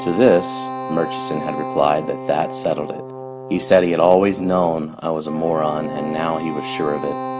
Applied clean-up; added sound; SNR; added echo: none; Brass instrument + Wind instrument, woodwind instrument; 9 dB; none.